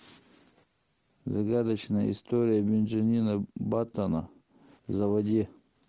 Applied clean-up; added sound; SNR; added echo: none; none; none; none.